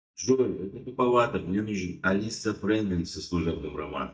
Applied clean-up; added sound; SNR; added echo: neural mask model DeepFilterNet 3.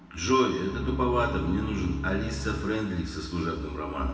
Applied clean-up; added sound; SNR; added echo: none; Bowed string instrument; 6 dB; reverberation time 1.4 s.